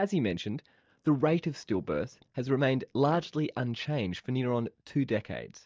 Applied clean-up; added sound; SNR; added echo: neural mask model DeepFilterNet 3.